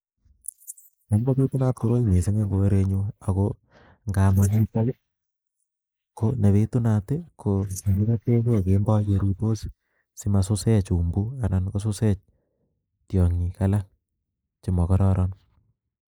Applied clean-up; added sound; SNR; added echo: neural mask model Resemble Enhance denoiser.